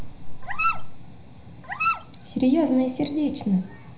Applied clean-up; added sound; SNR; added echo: none; Dog; 5 dB; reverberation time 0.9 s.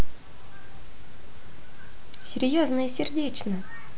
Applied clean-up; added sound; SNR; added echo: none; none; none; none.